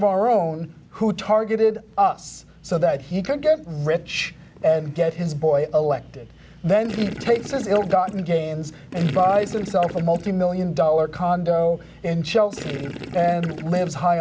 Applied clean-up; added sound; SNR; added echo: none; Gurgling; 12 dB; none.